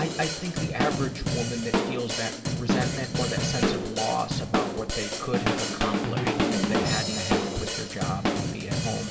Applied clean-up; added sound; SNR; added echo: none; Drum / Drum kit; -4 dB; reverberation time 1.8 s.